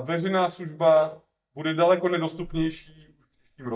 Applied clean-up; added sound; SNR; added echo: neural mask model DeepFilterNet 3.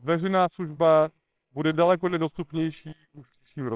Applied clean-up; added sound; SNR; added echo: neural separator model SepFormer WHAMR!.